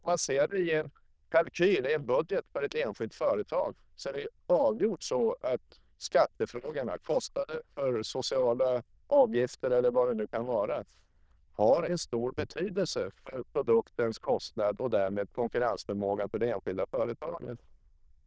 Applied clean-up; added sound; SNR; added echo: neural diffusion model UNIVERSE++.